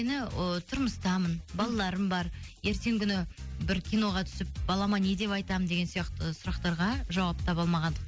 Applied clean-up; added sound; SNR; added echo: none; none; none; none.